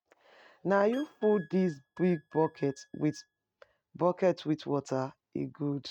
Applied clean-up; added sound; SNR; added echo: neural mask model RNNoise.